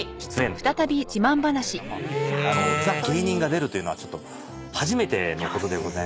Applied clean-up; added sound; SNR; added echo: none; none; none; none.